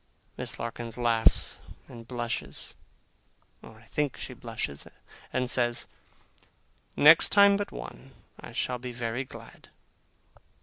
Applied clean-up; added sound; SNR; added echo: none; none; none; none.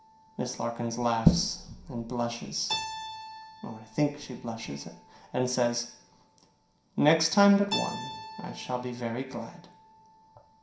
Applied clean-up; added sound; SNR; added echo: none; Keyboard (musical); 13 dB; reverberation time 0.5 s.